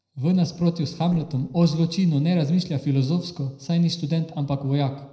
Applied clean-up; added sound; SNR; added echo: neural separator model SepFormer DNS4.